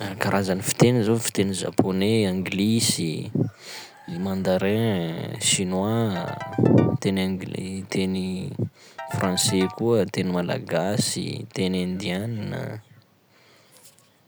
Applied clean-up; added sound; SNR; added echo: none; Ringtone / Keyboard (musical); 15 dB; none.